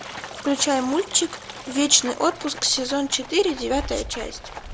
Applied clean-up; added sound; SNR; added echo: none; Stream + Livestock, farm animals, working animals; 13 dB; none.